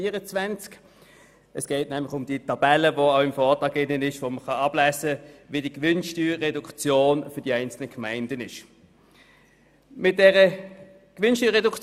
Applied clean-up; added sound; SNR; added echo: none; none; none; none.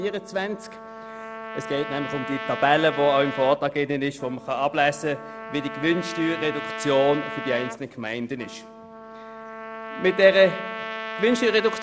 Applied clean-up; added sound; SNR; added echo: none; Trumpet; 10 dB; none.